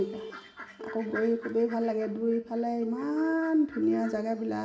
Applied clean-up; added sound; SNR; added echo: none; Telephone; 14 dB; reverberation time 1.1 s.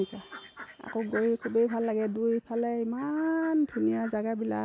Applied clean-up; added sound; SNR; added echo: none; none; none; none.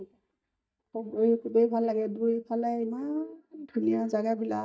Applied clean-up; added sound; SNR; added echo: neural mask model DeepFilterNet 3.